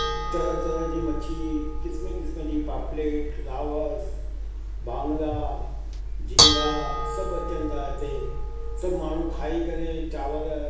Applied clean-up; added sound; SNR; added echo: none; Dishes, pots, and pans / Bell; -4 dB; reverberation time 0.9 s.